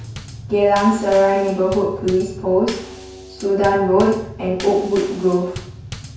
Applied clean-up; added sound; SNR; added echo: none; Bass drum / Snare drum / Drum kit; 15 dB; reverberation time 0.5 s.